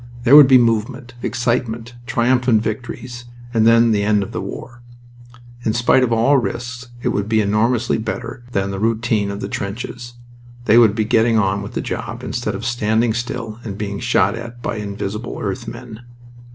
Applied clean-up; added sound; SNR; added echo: none; none; none; none.